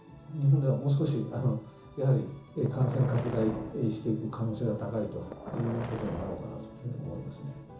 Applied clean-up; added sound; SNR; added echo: none; Boom; 11 dB; reverberation time 0.7 s.